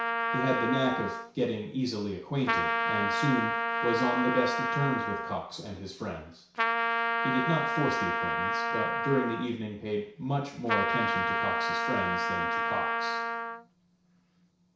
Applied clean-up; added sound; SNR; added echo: none; Trumpet; -2 dB; reverberation time 0.6 s.